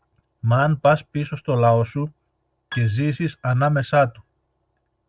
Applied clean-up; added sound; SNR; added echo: none; Piano; 20 dB; none.